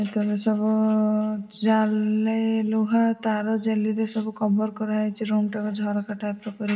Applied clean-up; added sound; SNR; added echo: none; none; none; reverberation time 1.6 s.